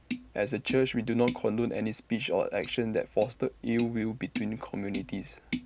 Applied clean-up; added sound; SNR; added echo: none; Tap; 11 dB; none.